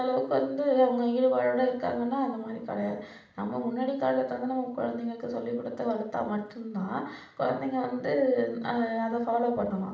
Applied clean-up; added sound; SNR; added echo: none; none; none; reverberation time 0.6 s.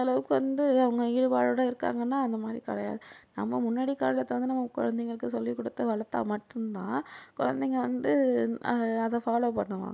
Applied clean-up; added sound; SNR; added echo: none; none; none; none.